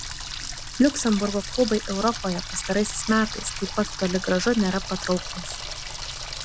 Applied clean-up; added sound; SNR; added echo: none; Water tap, faucet; 8 dB; none.